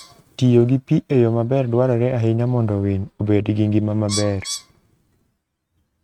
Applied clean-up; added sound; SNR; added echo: neural mask model RNNoise.